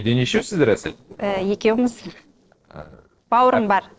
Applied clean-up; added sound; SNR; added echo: neural separator model SepFormer DNS4.